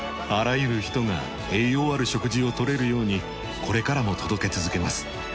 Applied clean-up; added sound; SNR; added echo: none; none; none; none.